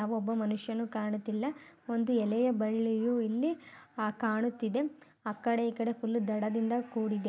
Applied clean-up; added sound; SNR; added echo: none; none; none; none.